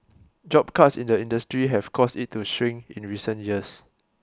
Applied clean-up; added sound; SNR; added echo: none; none; none; none.